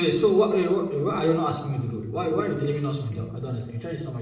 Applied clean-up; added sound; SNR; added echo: neural separator model SepFormer DNS4.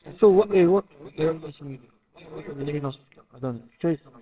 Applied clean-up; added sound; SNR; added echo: neural separator model SepFormer WHAMR!.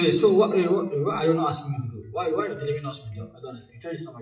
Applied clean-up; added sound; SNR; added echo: classical method WPE with log-MMSE.